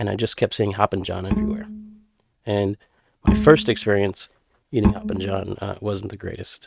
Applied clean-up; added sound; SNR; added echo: neural mask model RNNoise.